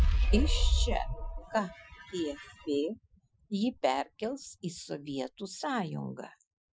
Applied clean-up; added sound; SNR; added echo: classical method Wiener filter.